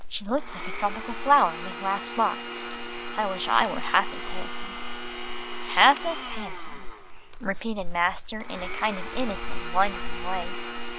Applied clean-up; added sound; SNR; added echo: none; Chirp, tweet + Domestic sounds, home sounds; 2 dB; none.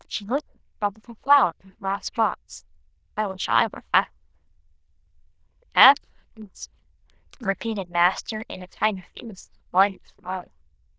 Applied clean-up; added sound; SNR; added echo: neural diffusion model UNIVERSE++.